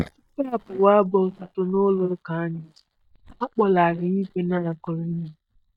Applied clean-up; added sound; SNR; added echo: neural mask model DeepFilterNet 3.